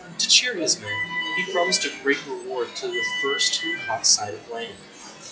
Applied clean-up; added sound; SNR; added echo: classical method WPE with log-MMSE.